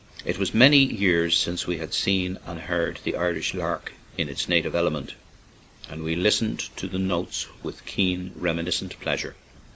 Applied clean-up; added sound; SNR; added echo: none; none; none; none.